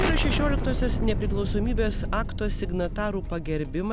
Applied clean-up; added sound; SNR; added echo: none; Explosion; -2 dB; none.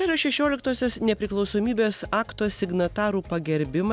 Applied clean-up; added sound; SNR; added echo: none; none; none; none.